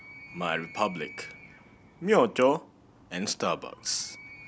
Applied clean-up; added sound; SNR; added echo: none; Animal; 19 dB; none.